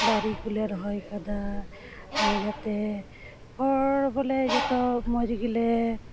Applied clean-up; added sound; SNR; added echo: none; Subway, metro, underground + Bird; 6 dB; none.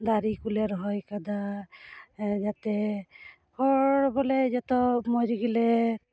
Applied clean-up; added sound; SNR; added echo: none; none; none; none.